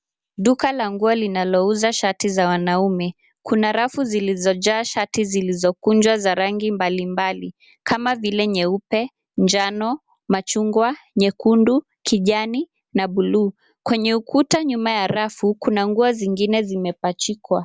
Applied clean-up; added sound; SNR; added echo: none; none; none; none.